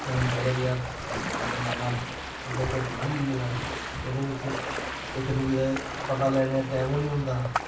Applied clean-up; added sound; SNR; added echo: none; Ocean; 5 dB; reverberation time 0.4 s.